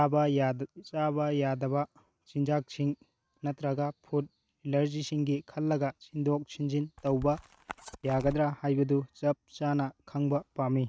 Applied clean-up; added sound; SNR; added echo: neural mask model RNNoise.